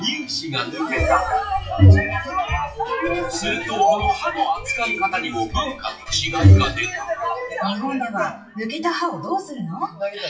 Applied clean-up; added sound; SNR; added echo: classical method WPE with log-MMSE.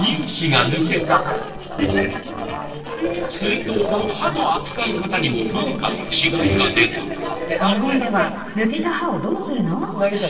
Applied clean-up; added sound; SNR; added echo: neural separator model SepFormer DNS4.